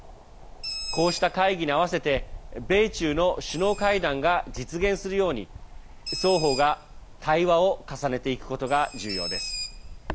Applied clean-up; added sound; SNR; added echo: none; Bird; 10 dB; none.